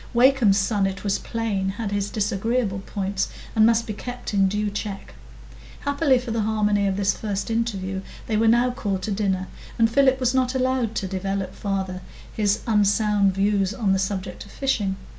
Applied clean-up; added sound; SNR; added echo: none; none; none; none.